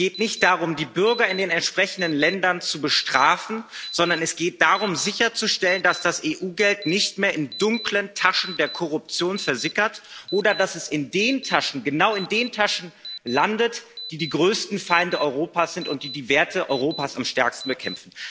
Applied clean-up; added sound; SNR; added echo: none; Alarm; 16 dB; none.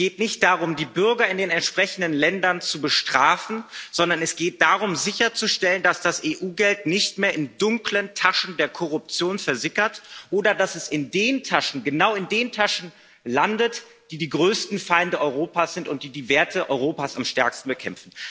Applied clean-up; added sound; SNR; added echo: none; none; none; none.